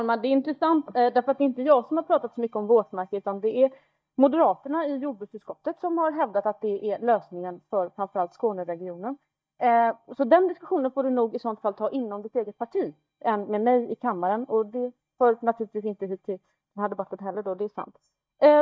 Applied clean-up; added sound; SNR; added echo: neural mask model DeepFilterNet 3.